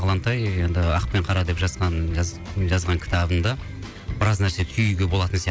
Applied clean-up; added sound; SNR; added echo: none; none; none; none.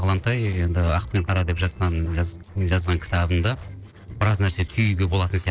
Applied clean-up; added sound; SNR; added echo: neural separator model SepFormer DNS4.